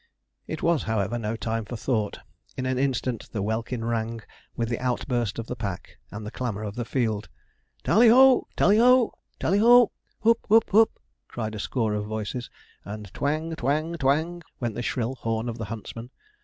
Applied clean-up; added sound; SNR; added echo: none; none; none; none.